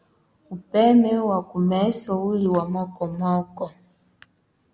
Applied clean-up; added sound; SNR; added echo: none; none; none; none.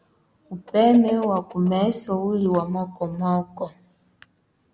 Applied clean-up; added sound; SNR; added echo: none; Chicken, rooster; 19 dB; none.